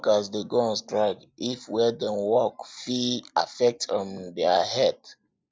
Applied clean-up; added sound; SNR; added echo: none; none; none; none.